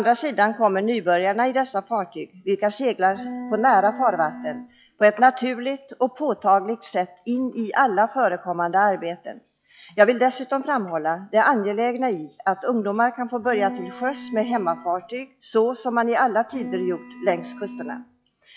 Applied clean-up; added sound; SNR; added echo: classical method log-MMSE.